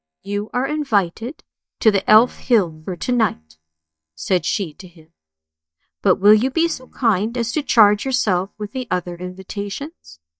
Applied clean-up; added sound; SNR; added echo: neural mask model DeepFilterNet 3.